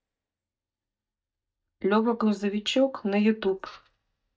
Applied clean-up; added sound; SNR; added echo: neural mask model DeepFilterNet 3.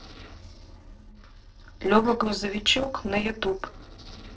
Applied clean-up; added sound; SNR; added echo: neural separator model SepFormer DNS4.